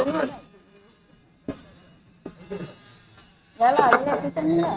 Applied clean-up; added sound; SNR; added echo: neural mask model RNNoise.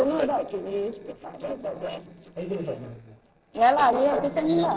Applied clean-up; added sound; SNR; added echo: neural separator model SepFormer DNS4.